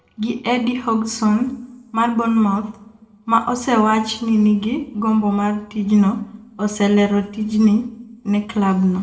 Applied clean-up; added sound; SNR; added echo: none; none; none; reverberation time 0.5 s.